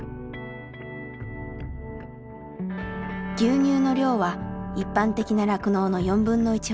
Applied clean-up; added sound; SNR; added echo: none; none; none; none.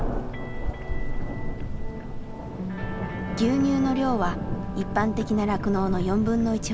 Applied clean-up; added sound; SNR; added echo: none; Thunder; 3 dB; none.